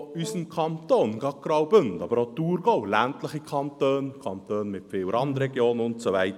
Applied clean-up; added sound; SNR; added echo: none; Brass instrument; 20 dB; none.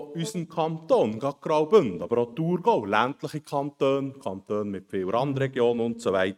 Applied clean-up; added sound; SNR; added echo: neural mask model RNNoise.